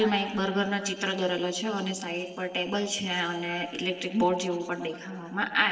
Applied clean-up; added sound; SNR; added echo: neural separator model SepFormer DNS4.